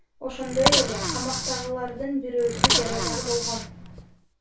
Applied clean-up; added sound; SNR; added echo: none; Bicycle; -2 dB; reverberation time 0.3 s.